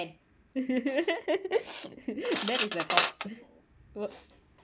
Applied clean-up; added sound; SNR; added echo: none; Cutlery, silverware; -3 dB; none.